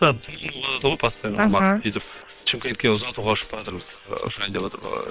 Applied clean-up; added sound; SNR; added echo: neural separator model SepFormer WHAM!.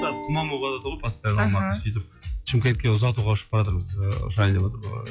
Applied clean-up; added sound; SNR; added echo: classical method log-MMSE.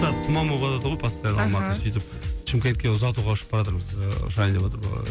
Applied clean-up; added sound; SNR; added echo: none; Strum; 13 dB; none.